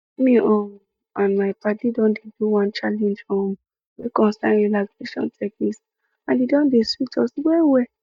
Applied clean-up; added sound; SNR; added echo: neural mask model DeepFilterNet 3.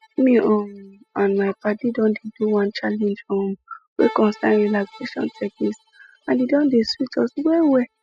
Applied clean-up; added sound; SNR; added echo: classical method spectral subtraction.